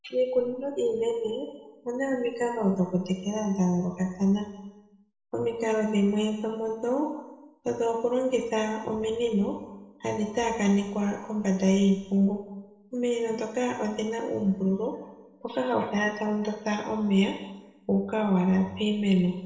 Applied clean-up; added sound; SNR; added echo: none; none; none; reverberation time 1.0 s.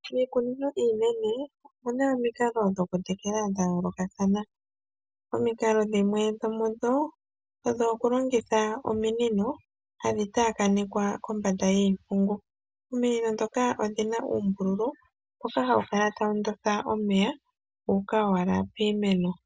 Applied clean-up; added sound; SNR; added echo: none; none; none; none.